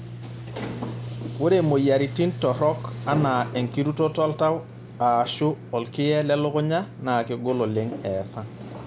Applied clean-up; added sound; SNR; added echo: none; Sliding door; 11 dB; none.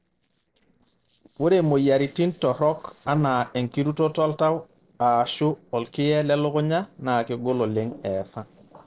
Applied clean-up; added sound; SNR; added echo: neural separator model SepFormer DNS4.